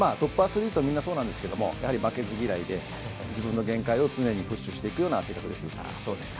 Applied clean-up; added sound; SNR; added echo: none; none; none; none.